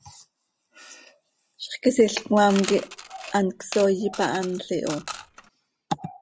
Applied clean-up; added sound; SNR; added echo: none; Coin (dropping) / Mechanisms; 13 dB; none.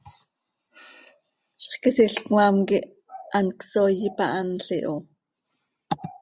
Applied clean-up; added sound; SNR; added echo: none; none; none; none.